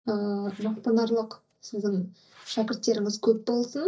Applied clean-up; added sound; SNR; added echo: neural mask model DeepFilterNet 3.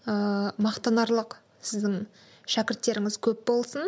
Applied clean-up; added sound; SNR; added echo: none; none; none; none.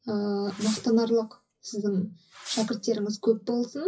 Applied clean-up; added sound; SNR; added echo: classical method WPE with log-MMSE.